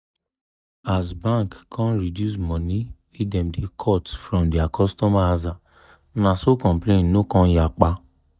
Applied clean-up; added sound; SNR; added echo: neural mask model DeepFilterNet 3.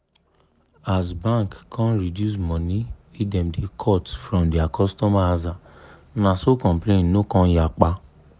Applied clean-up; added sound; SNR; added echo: none; none; none; none.